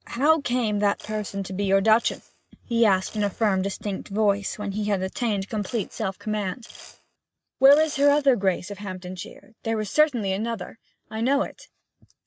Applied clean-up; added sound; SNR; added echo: neural mask model RNNoise.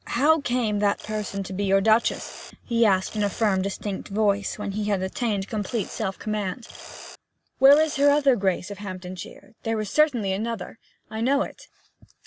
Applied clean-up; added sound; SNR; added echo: none; Mechanisms; 19 dB; none.